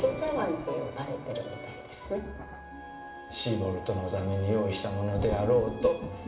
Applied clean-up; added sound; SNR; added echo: none; Thunder; 12 dB; reverberation time 0.9 s.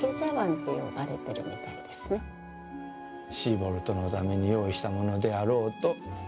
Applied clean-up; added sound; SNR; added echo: none; none; none; none.